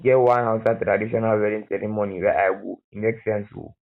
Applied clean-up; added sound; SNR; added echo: none; none; none; none.